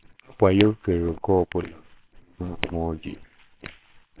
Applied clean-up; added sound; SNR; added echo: neural separator model SepFormer WHAMR!.